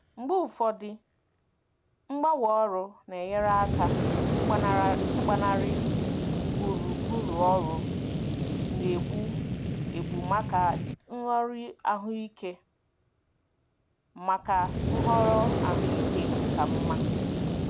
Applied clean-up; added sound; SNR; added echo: none; Fire; 0 dB; none.